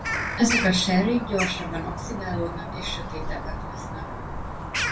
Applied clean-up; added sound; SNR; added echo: none; Bird vocalization, bird call, bird song; 3 dB; reverberation time 0.2 s.